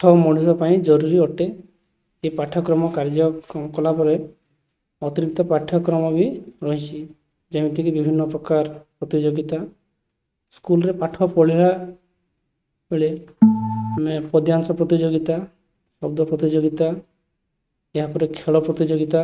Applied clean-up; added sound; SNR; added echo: neural mask model RNNoise.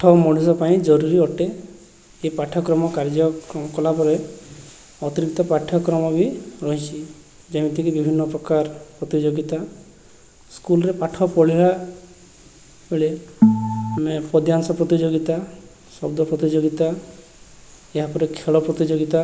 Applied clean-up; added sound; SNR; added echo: none; Organ; -1 dB; none.